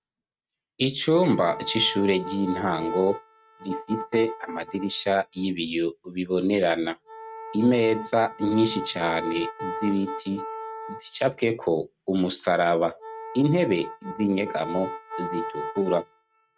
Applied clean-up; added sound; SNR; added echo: neural mask model RNNoise.